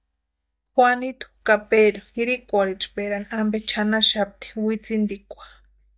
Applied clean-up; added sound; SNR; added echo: neural mask model DeepFilterNet 3.